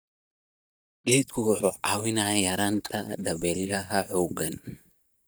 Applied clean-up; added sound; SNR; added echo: neural mask model DeepFilterNet 3.